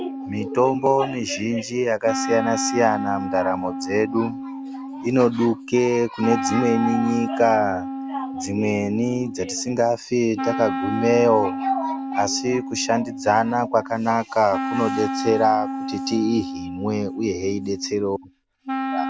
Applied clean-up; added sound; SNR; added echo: none; Wind instrument, woodwind instrument; 7 dB; none.